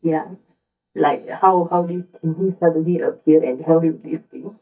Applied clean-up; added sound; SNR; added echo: neural mask model DeepFilterNet 3.